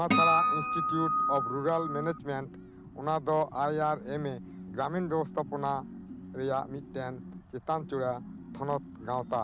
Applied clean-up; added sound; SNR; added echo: none; Acoustic guitar; -4 dB; none.